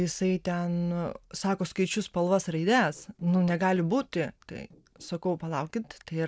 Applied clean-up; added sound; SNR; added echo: neural separator model SepFormer DNS4.